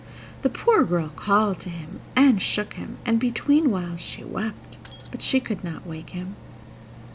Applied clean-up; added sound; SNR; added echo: none; Shatter; 14 dB; none.